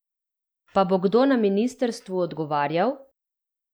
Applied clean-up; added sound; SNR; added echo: none; none; none; none.